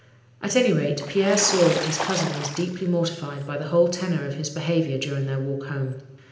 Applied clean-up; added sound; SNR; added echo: none; Water / Splash, splatter; 7 dB; reverberation time 0.8 s.